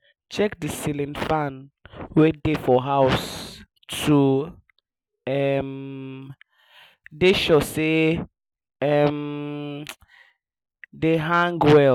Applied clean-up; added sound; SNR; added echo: none; none; none; none.